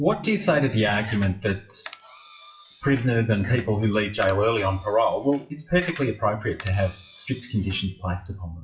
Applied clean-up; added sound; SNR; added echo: classical method WPE with log-MMSE.